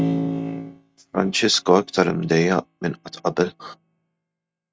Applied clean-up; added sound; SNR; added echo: neural mask model RNNoise.